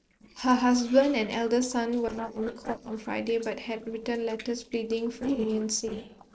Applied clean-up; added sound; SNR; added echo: neural separator model SepFormer DNS4.